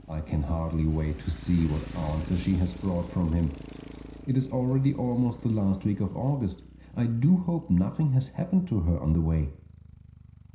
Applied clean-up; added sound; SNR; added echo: none; Motorcycle; 16 dB; reverberation time 0.5 s.